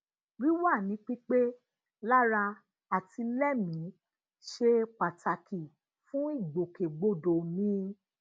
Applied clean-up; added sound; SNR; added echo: none; none; none; none.